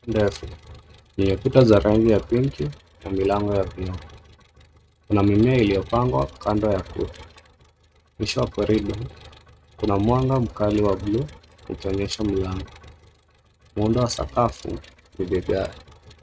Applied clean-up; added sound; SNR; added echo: neural mask model RNNoise.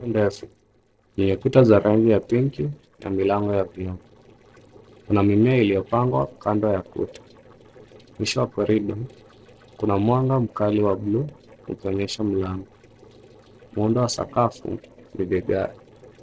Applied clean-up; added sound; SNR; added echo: neural separator model SepFormer DNS4.